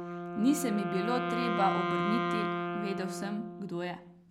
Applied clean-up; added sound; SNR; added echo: none; Wind instrument, woodwind instrument; 1 dB; none.